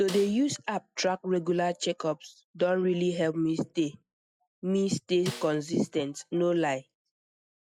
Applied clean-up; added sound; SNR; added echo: classical method log-MMSE.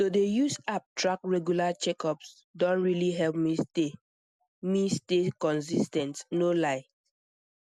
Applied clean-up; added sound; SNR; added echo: none; none; none; none.